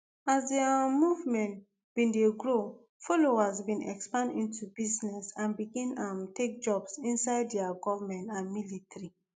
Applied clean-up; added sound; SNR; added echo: none; none; none; none.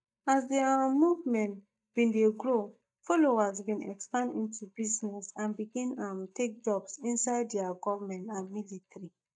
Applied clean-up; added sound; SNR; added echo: neural mask model DeepFilterNet 3.